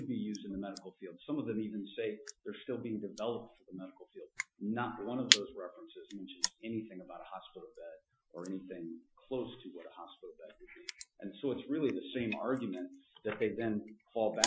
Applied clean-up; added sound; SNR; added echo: classical method Wiener filter.